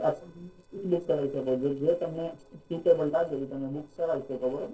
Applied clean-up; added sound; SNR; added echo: neural separator model SepFormer DNS4.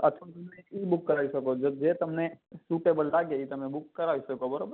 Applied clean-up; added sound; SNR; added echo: none; none; none; none.